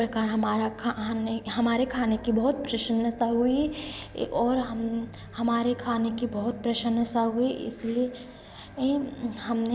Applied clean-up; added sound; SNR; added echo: none; none; none; none.